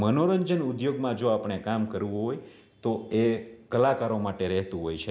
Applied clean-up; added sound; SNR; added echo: none; none; none; none.